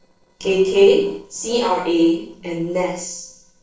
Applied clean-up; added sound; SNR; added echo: neural separator model SepFormer DNS4.